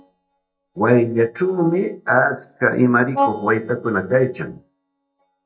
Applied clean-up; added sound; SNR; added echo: neural mask model DeepFilterNet 3.